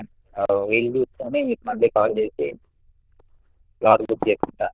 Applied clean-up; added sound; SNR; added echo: neural diffusion model UNIVERSE++.